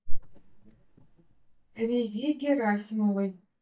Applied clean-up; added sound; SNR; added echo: neural mask model DeepFilterNet 3.